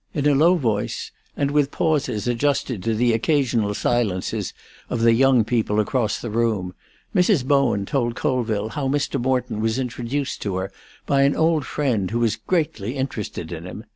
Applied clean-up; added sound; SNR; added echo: none; none; none; none.